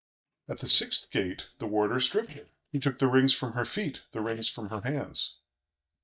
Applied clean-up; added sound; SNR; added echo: neural mask model DeepFilterNet 3.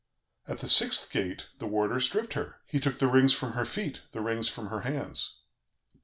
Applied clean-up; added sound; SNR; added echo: none; none; none; none.